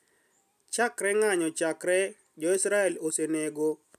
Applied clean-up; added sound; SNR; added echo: none; none; none; none.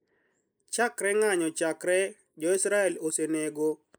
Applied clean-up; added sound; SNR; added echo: neural mask model Resemble Enhance denoiser.